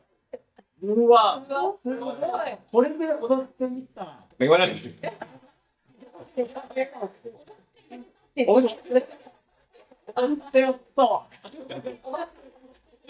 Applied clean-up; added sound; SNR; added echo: neural mask model DeepFilterNet 3.